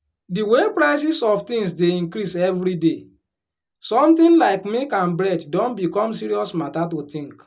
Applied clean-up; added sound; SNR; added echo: none; none; none; none.